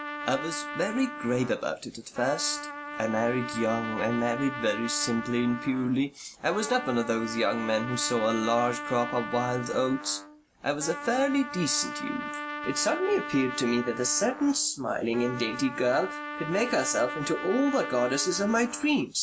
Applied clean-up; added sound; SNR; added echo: none; Trumpet; 9 dB; none.